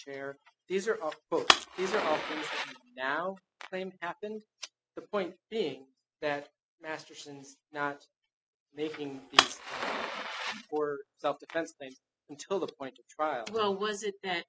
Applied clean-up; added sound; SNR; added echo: classical method spectral subtraction.